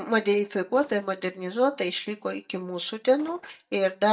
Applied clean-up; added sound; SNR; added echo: neural mask model DeepFilterNet 3.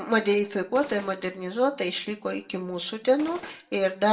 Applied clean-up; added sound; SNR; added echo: none; Gunshot, gunfire; 16 dB; reverberation time 0.6 s.